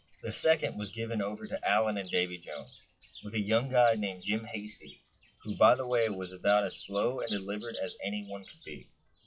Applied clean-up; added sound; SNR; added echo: classical method log-MMSE.